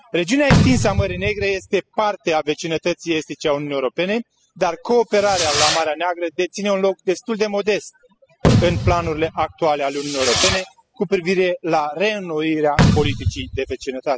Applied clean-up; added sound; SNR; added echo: classical method spectral subtraction.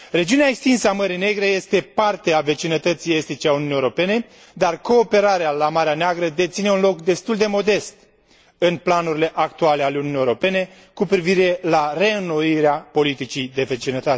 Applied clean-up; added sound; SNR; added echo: none; none; none; none.